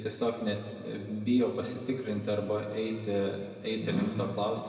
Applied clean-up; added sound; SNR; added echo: none; none; none; reverberation time 2.2 s.